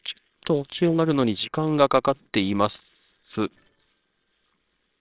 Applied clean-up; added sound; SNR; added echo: neural separator model SepFormer WHAMR!.